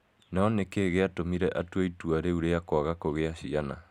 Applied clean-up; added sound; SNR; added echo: none; none; none; none.